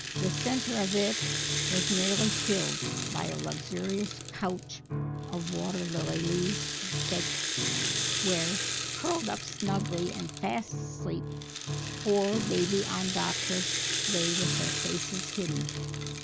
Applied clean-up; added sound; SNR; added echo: none; Piano + Rattle (instrument); -1 dB; none.